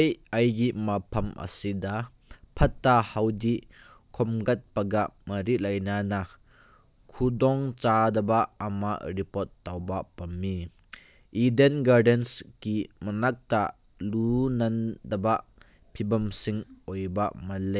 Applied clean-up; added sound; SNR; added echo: none; none; none; none.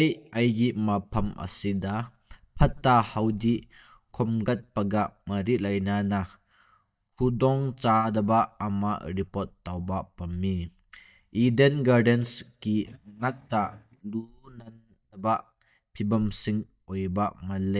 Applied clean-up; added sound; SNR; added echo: neural mask model DeepFilterNet 3.